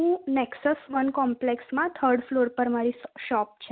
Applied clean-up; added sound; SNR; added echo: none; none; none; none.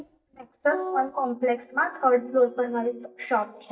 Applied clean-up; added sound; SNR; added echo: neural mask model DeepFilterNet 3.